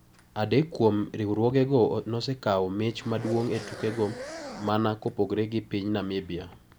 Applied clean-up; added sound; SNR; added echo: none; Zipper (clothing); 18 dB; none.